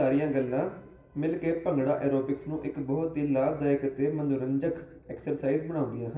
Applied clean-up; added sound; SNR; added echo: none; none; none; reverberation time 0.9 s.